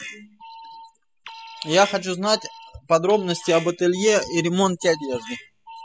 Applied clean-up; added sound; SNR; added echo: classical method spectral subtraction.